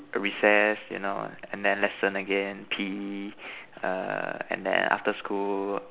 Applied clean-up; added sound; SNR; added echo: none; none; none; none.